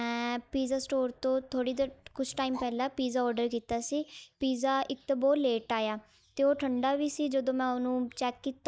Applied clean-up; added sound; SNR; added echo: neural mask model DeepFilterNet 3.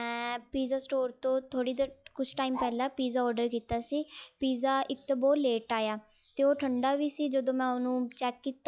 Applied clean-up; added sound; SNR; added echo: classical method log-MMSE.